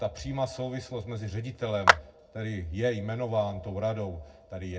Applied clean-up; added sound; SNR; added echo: none; Clapping; -4 dB; reverberation time 0.4 s.